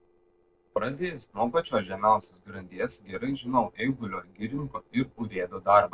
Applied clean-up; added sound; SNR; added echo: neural separator model SepFormer DNS4.